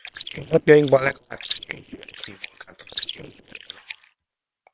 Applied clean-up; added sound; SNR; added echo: neural separator model SepFormer WHAM!.